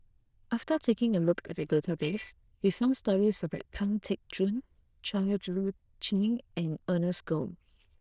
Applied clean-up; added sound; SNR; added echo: neural diffusion model UNIVERSE++.